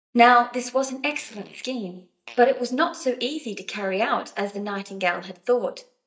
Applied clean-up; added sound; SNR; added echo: neural mask model DeepFilterNet 3.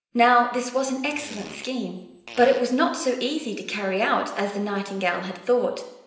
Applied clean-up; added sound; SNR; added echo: none; Fart; 20 dB; reverberation time 0.9 s.